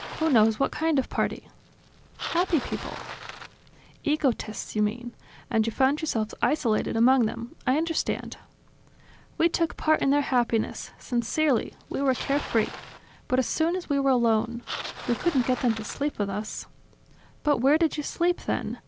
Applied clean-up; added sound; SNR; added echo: none; Bicycle; 17 dB; none.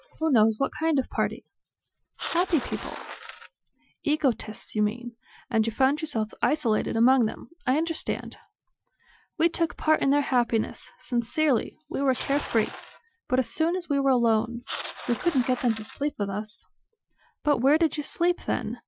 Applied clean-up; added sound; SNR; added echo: classical method Wiener filter.